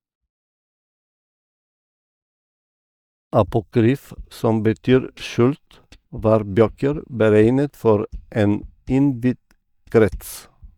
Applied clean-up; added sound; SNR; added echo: neural mask model DeepFilterNet 3.